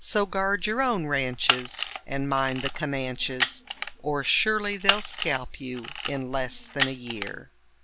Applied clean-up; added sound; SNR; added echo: none; Camera; 3 dB; none.